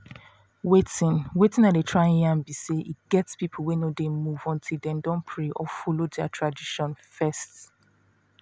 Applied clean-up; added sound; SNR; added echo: none; none; none; none.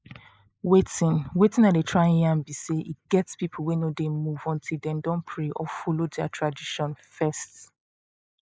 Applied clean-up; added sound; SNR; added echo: neural mask model Resemble Enhance denoiser.